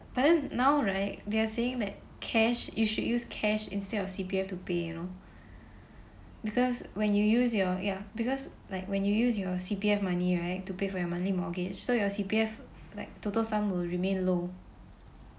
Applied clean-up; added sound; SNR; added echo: none; none; none; none.